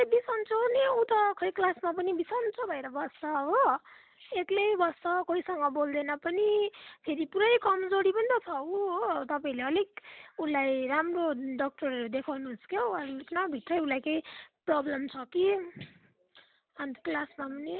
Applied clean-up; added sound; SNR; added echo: none; none; none; none.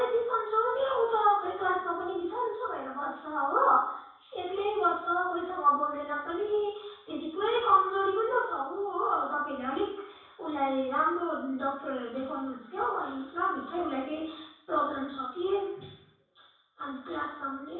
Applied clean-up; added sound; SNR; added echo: none; none; none; reverberation time 0.7 s.